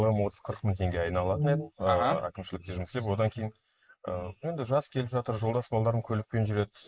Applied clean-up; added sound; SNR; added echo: neural mask model Resemble Enhance denoiser.